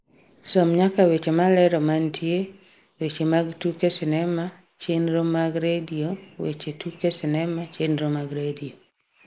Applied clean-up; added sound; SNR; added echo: neural mask model Resemble Enhance denoiser.